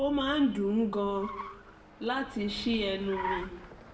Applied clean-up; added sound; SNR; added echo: none; Car; 11 dB; reverberation time 0.7 s.